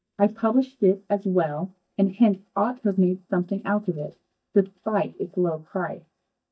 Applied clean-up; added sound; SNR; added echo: neural mask model DeepFilterNet 3.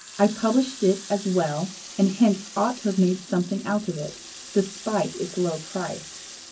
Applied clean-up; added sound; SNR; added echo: none; Water tap, faucet; 15 dB; reverberation time 0.3 s.